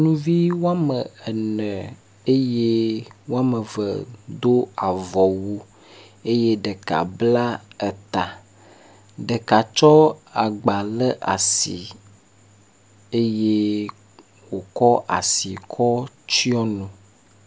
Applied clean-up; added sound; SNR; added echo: none; none; none; none.